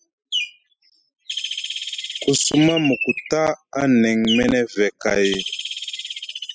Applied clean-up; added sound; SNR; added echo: classical method spectral subtraction.